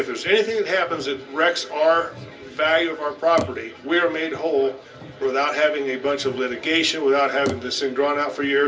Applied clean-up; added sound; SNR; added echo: none; Bicycle; 18 dB; reverberation time 0.3 s.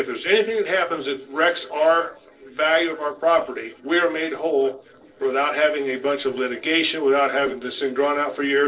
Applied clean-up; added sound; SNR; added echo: neural separator model SepFormer DNS4.